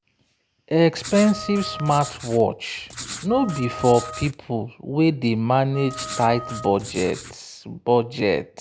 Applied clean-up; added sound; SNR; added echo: none; Wind instrument, woodwind instrument + Writing; 12 dB; none.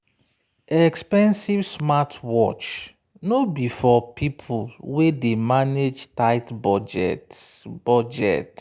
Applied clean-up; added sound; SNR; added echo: none; none; none; none.